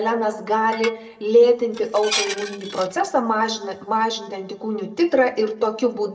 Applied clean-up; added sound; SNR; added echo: none; Dishes, pots, and pans; 11 dB; reverberation time 0.7 s.